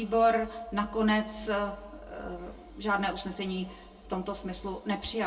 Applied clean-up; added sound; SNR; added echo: none; none; none; reverberation time 0.1 s.